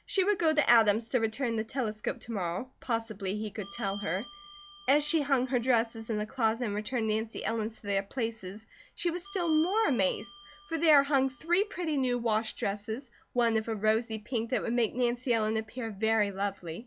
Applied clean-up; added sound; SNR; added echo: none; Bell; 17 dB; none.